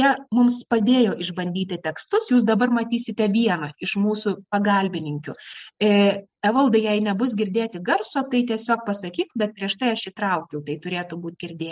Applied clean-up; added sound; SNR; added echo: none; none; none; none.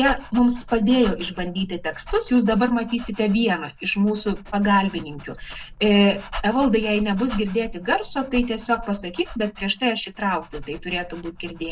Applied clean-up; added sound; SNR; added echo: none; Dog; 14 dB; reverberation time 0.2 s.